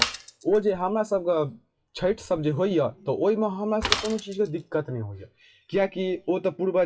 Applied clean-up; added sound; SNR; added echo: classical method WPE with log-MMSE.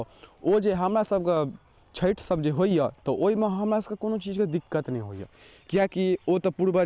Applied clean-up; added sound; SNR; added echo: none; none; none; none.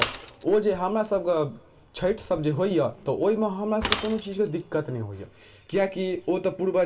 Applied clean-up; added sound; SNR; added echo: none; Mechanisms / Bicycle; 10 dB; reverberation time 0.5 s.